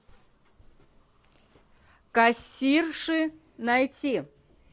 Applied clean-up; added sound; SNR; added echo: none; none; none; none.